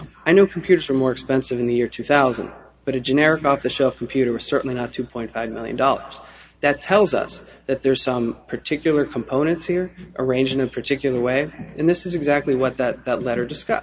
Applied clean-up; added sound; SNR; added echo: none; none; none; none.